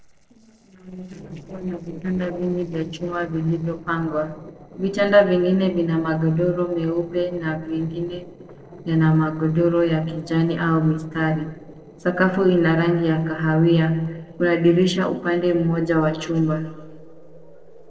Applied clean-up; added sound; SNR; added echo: neural separator model SepFormer DNS4.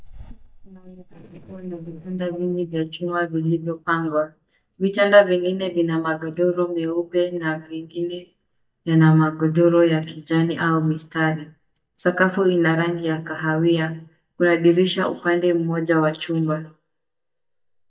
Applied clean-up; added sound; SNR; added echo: neural mask model DeepFilterNet 3.